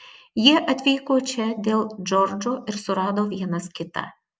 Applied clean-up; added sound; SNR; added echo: none; none; none; none.